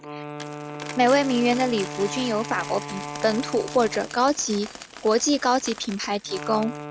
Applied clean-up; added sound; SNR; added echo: none; Wind instrument, woodwind instrument + Coin (dropping); 11 dB; none.